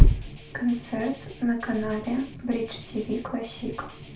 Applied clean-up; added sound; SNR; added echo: none; Guitar; 19 dB; reverberation time 0.3 s.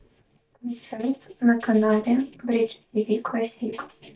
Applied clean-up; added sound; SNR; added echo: neural mask model DeepFilterNet 3.